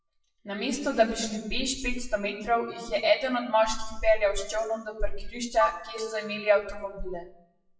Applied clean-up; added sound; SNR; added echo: classical method WPE with log-MMSE.